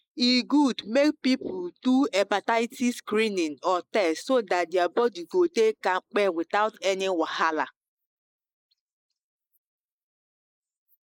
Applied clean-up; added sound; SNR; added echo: neural mask model Resemble Enhance denoiser.